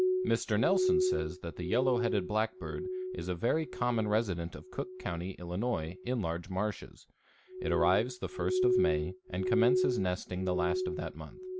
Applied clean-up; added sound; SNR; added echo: none; Glass; 1 dB; none.